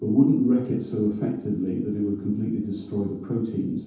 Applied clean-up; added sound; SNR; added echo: none; none; none; reverberation time 0.9 s.